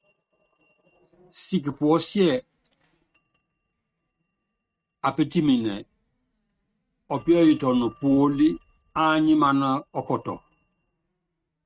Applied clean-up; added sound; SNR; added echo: neural mask model RNNoise.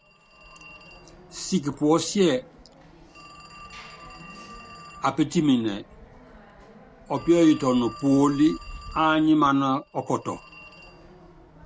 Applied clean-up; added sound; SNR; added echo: none; Telephone; 20 dB; none.